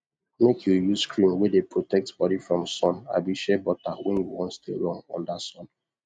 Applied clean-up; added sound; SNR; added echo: neural mask model RNNoise.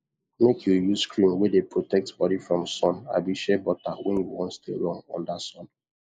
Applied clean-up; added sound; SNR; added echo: neural mask model Resemble Enhance denoiser.